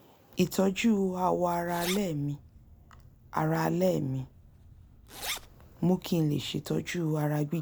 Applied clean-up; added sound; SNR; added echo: none; Zipper (clothing); 16 dB; none.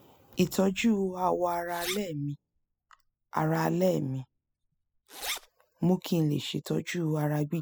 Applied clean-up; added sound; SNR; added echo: classical method spectral subtraction.